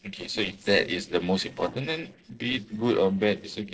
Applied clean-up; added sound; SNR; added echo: neural separator model SepFormer DNS4.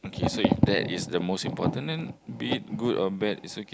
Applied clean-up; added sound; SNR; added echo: none; none; none; none.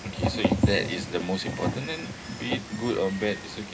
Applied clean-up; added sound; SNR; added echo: none; Water; 13 dB; reverberation time 0.2 s.